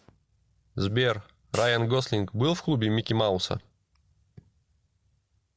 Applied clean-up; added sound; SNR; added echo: none; Hi-hat; 16 dB; none.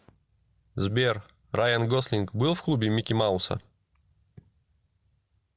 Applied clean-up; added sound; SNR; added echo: none; none; none; none.